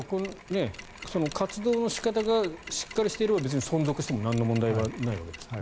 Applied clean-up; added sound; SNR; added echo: none; Mechanisms; 16 dB; none.